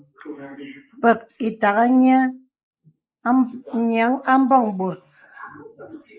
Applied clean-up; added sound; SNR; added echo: neural mask model Resemble Enhance denoiser.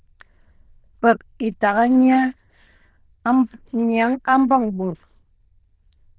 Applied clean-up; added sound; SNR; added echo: neural diffusion model UNIVERSE++.